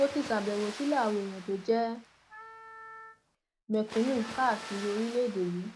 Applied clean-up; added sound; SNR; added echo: none; Water + Wind instrument, woodwind instrument; 14 dB; none.